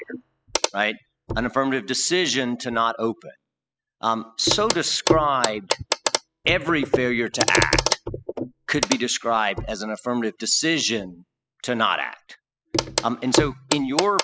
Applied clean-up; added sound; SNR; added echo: classical method spectral subtraction.